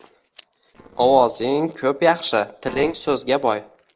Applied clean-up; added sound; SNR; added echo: neural separator model SepFormer DNS4.